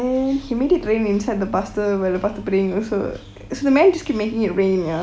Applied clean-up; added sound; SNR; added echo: none; none; none; none.